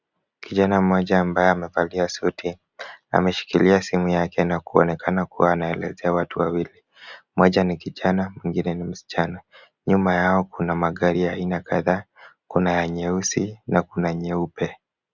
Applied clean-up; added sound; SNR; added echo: none; none; none; none.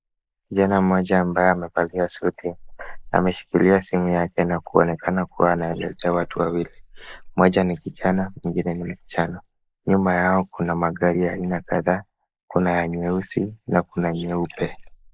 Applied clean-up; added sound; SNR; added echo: neural mask model Resemble Enhance denoiser.